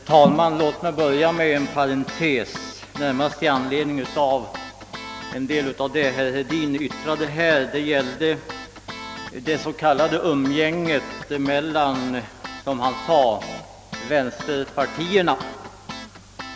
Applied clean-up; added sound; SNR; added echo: none; Guitar; 14 dB; none.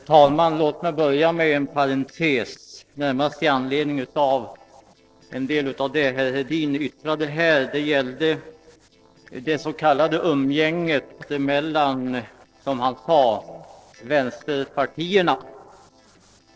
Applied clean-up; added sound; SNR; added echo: neural separator model SepFormer DNS4.